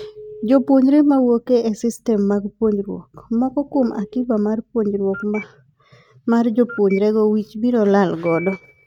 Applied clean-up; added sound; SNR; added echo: neural mask model RNNoise.